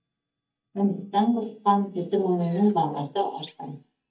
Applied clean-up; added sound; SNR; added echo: neural mask model DeepFilterNet 3.